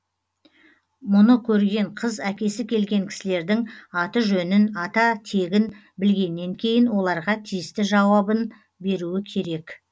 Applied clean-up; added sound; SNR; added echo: none; none; none; none.